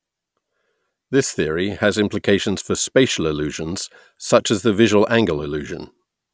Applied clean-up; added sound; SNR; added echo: none; none; none; none.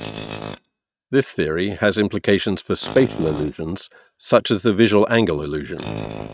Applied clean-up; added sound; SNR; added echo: neural mask model RNNoise.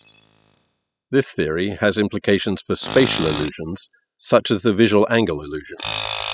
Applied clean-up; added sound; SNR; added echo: classical method spectral subtraction.